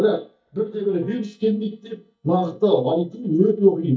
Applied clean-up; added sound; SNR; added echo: neural mask model DeepFilterNet 3.